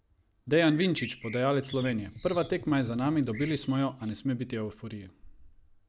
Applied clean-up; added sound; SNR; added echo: none; Bird + Gunshot, gunfire; 16 dB; none.